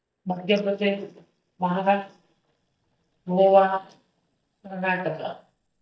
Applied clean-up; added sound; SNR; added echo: neural mask model DeepFilterNet 3.